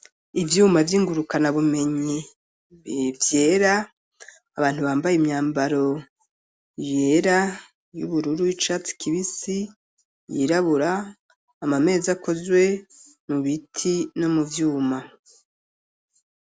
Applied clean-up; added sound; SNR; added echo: none; none; none; none.